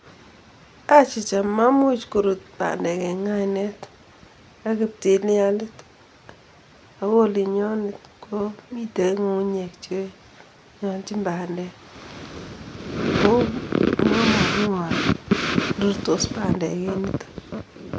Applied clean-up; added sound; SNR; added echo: none; none; none; none.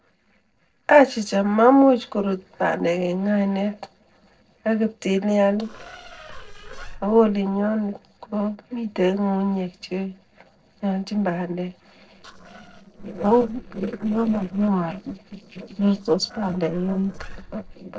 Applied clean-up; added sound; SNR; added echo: neural separator model SepFormer DNS4.